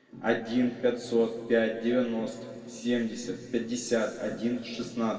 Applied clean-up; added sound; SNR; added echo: none; none; none; reverberation time 1.9 s.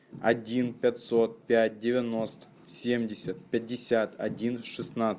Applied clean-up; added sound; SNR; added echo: none; none; none; none.